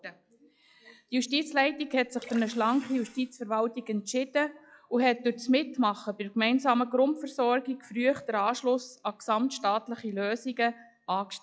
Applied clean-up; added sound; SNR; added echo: classical method log-MMSE.